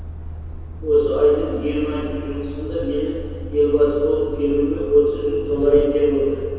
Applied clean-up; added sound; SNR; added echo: none; Truck; 11 dB; reverberation time 2.2 s.